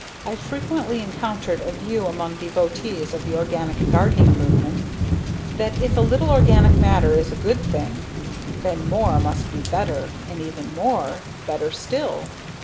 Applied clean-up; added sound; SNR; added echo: none; Thunder / Rain; -3 dB; none.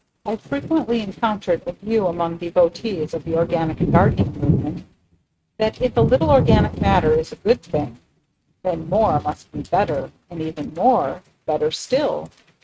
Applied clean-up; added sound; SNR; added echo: neural mask model RNNoise.